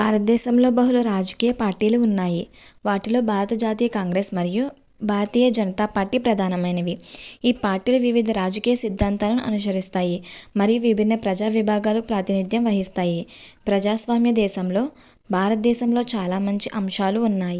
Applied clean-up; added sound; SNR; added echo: none; none; none; none.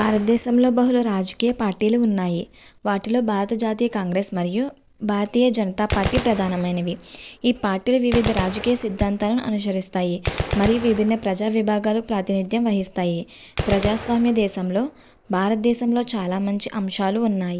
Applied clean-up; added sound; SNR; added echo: none; Gunshot, gunfire; 12 dB; none.